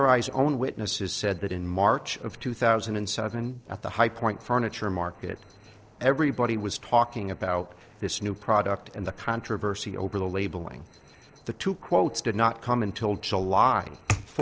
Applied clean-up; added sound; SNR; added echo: neural separator model SepFormer DNS4.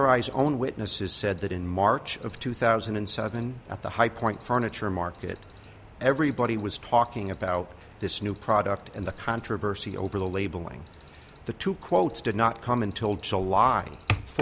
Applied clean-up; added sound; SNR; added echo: none; Alarm; 11 dB; none.